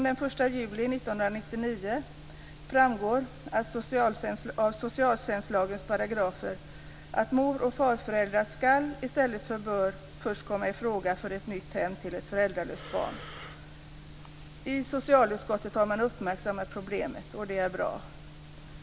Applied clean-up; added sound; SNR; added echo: none; Breathing; 16 dB; none.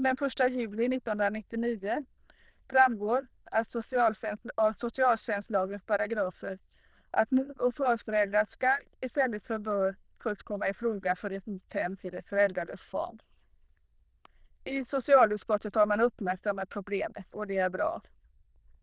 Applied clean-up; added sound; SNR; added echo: neural diffusion model UNIVERSE++.